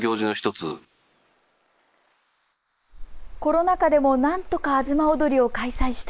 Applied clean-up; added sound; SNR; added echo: neural mask model Resemble Enhance denoiser.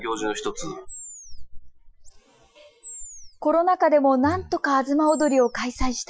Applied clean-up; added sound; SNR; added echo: classical method Wiener filter.